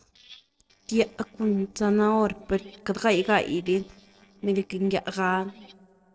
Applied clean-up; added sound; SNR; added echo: neural separator model SepFormer DNS4.